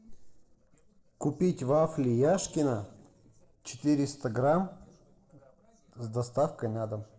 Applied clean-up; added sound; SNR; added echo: neural separator model SepFormer DNS4.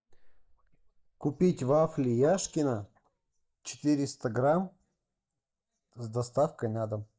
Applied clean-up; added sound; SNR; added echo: neural mask model DeepFilterNet 3.